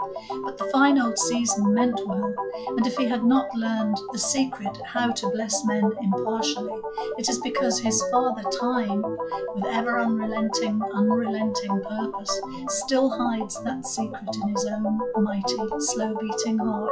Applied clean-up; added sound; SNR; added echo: classical method log-MMSE.